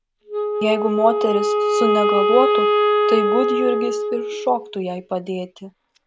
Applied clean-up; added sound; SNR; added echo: none; Wind instrument, woodwind instrument; -3 dB; none.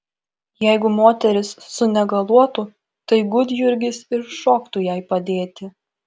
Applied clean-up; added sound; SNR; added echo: none; none; none; none.